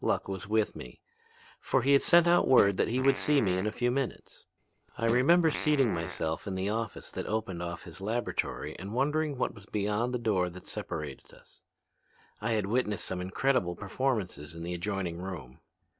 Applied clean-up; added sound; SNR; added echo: none; Fart; 12 dB; none.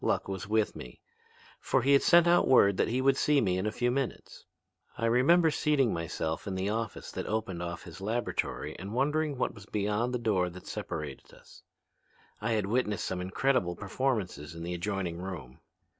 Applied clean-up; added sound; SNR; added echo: none; none; none; none.